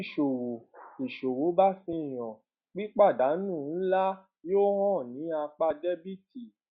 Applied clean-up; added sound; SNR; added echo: none; none; none; none.